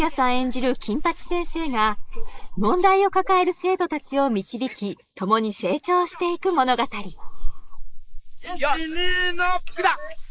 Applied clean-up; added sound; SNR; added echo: neural mask model Resemble Enhance denoiser.